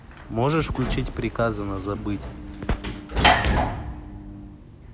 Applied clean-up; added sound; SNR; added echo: none; Sliding door / Slam; -2 dB; none.